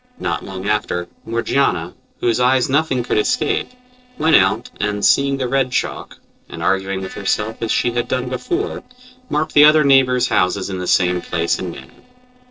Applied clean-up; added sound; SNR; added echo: neural separator model SepFormer DNS4.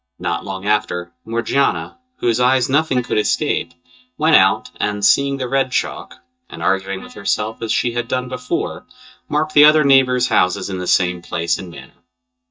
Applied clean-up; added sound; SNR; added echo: neural mask model DeepFilterNet 3.